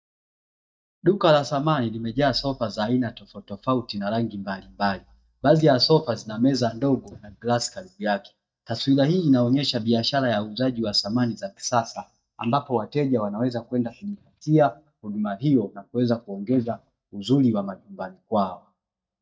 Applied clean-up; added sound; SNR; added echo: neural mask model DeepFilterNet 3.